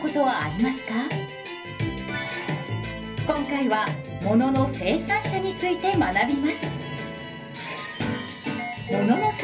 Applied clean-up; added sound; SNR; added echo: none; Bowed string instrument; 18 dB; reverberation time 0.3 s.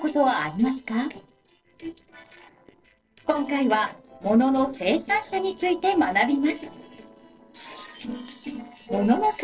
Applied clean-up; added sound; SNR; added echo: neural separator model SepFormer DNS4.